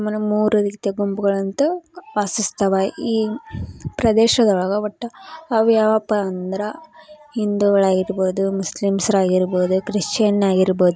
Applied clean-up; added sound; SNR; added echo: none; none; none; none.